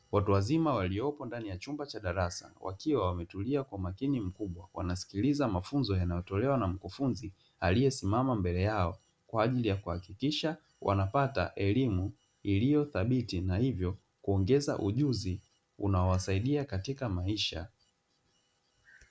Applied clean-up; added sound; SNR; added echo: none; none; none; none.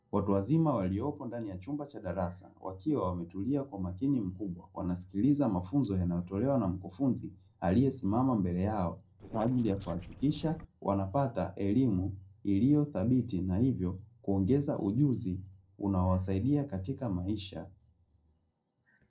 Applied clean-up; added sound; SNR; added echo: neural separator model SepFormer DNS4.